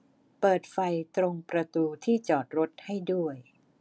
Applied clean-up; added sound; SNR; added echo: none; none; none; none.